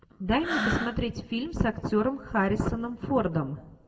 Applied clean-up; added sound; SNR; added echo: none; Breathing; 7 dB; reverberation time 1.0 s.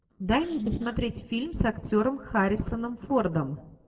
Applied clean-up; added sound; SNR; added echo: neural separator model SepFormer DNS4.